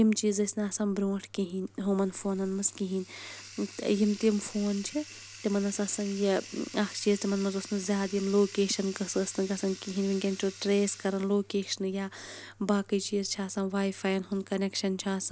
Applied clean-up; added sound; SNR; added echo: none; Bathtub (filling or washing); 19 dB; none.